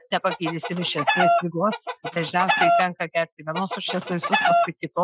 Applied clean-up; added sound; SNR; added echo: classical method Wiener filter.